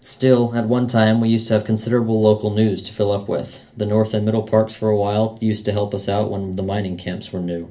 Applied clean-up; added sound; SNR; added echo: none; none; none; reverberation time 0.3 s.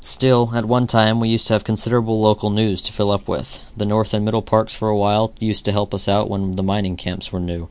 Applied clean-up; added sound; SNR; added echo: none; none; none; none.